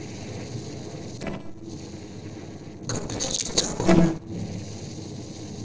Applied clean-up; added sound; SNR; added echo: neural separator model SepFormer DNS4.